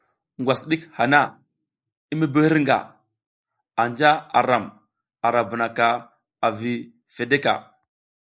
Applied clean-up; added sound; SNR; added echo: neural mask model Resemble Enhance denoiser.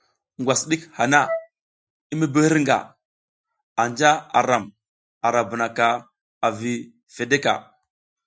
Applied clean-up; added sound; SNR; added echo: classical method Wiener filter.